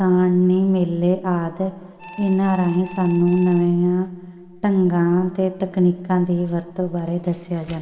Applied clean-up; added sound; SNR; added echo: none; Alarm; 19 dB; reverberation time 2.0 s.